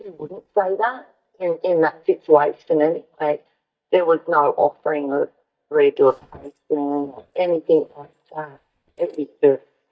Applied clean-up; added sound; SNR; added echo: neural mask model DeepFilterNet 3.